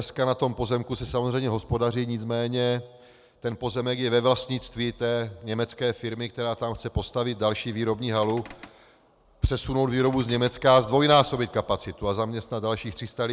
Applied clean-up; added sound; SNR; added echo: none; Cupboard open or close / Door; 19 dB; none.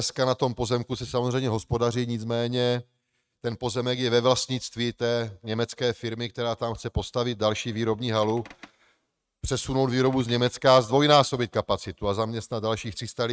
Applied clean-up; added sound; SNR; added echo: neural mask model RNNoise.